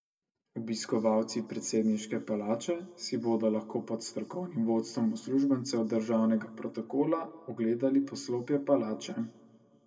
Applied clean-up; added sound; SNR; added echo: none; none; none; reverberation time 1.1 s.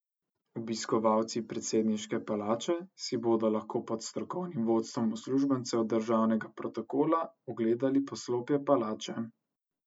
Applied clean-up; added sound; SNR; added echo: none; none; none; none.